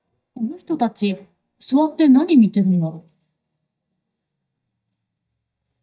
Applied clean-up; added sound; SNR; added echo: neural mask model DeepFilterNet 3.